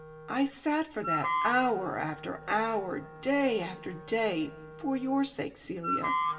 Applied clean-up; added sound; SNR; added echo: none; Wind instrument, woodwind instrument; 6 dB; reverberation time 0.7 s.